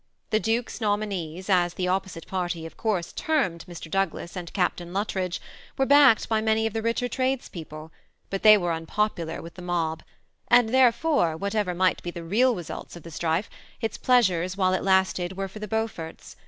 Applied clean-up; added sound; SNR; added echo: none; none; none; none.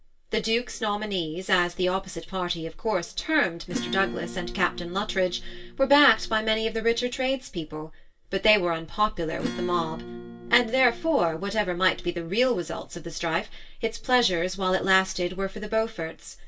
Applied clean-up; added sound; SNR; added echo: none; Acoustic guitar / Strum; 12 dB; reverberation time 0.1 s.